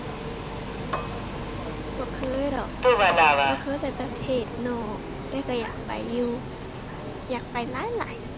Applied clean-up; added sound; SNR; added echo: none; Cutlery, silverware / Dishes, pots, and pans + Subway, metro, underground; -4 dB; none.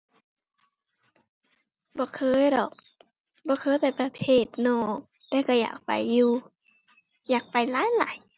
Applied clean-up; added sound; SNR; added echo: none; none; none; none.